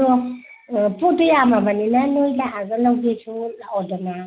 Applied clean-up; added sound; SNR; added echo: none; none; none; none.